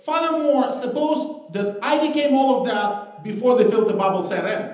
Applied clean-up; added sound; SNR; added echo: none; none; none; reverberation time 0.9 s.